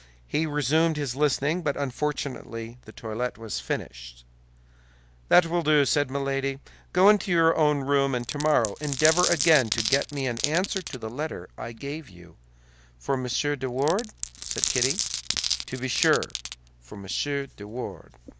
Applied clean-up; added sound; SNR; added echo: none; Glass; 4 dB; none.